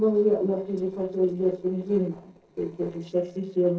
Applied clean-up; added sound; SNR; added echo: neural separator model SepFormer DNS4.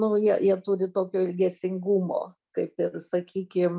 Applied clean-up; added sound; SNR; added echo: none; none; none; none.